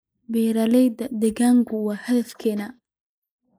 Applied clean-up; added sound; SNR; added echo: neural mask model Resemble Enhance denoiser.